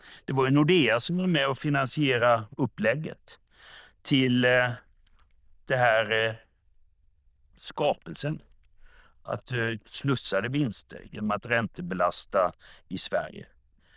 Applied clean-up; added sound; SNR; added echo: neural diffusion model UNIVERSE++.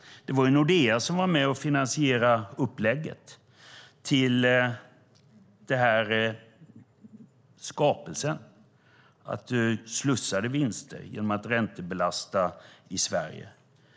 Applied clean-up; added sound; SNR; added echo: none; none; none; none.